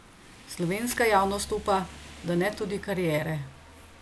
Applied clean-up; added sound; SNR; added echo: none; Rain + Tap; 17 dB; none.